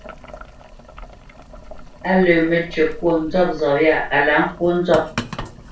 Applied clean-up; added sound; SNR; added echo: none; Boiling; 13 dB; reverberation time 0.3 s.